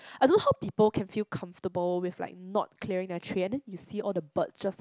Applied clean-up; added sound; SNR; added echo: none; none; none; none.